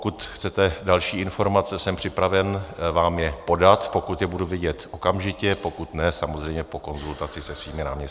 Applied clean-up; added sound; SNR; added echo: none; none; none; none.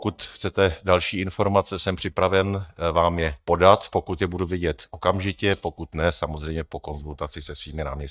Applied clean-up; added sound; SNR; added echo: neural mask model DeepFilterNet 3.